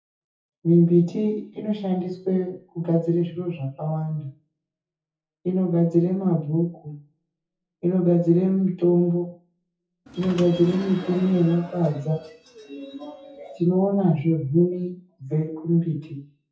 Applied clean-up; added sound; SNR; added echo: classical method WPE with log-MMSE.